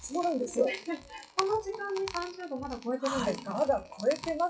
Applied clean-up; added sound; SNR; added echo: classical method WPE with log-MMSE.